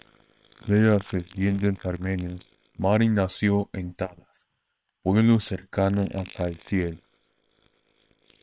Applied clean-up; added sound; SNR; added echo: neural separator model SepFormer WHAM!.